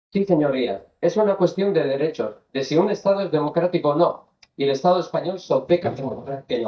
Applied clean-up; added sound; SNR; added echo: neural mask model DeepFilterNet 3.